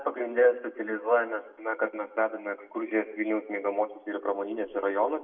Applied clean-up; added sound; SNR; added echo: none; none; none; reverberation time 0.6 s.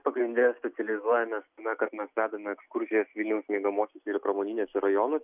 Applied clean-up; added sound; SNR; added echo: none; none; none; none.